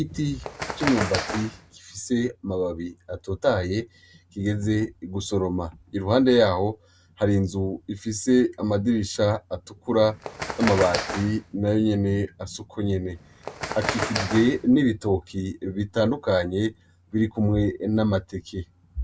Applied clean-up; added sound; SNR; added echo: none; Bird; 7 dB; none.